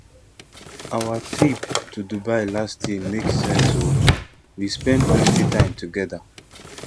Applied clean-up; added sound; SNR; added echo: none; Drawer open or close; -3 dB; none.